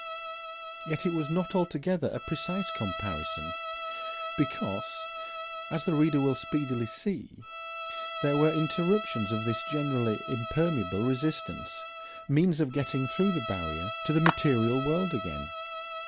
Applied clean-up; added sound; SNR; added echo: none; Clapping + Bowed string instrument; 7 dB; none.